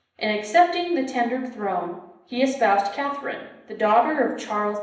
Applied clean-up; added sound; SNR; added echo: none; none; none; reverberation time 0.8 s.